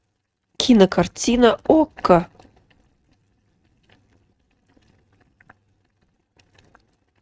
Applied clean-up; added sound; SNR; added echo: neural mask model RNNoise.